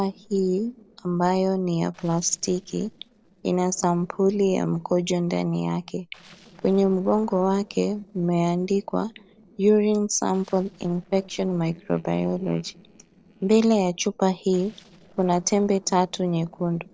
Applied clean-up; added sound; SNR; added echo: neural separator model SepFormer DNS4.